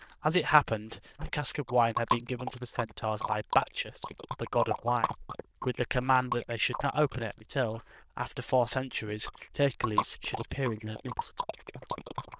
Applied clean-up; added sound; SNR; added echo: neural diffusion model UNIVERSE++.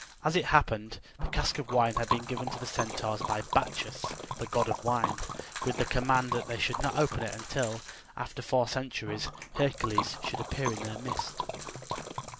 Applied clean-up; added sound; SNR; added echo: none; Liquid; 6 dB; none.